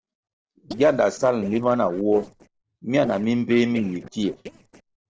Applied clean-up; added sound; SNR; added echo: neural separator model SepFormer DNS4.